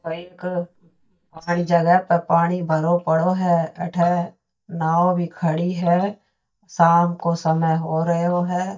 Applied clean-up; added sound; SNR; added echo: neural mask model DeepFilterNet 3.